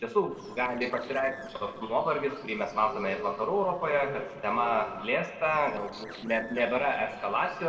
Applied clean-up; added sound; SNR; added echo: neural separator model SepFormer DNS4.